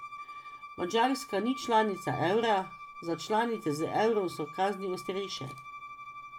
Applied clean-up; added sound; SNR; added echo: none; Bowed string instrument; 14 dB; none.